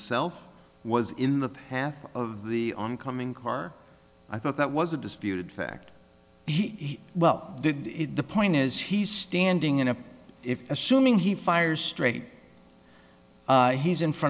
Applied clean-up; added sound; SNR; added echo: none; none; none; none.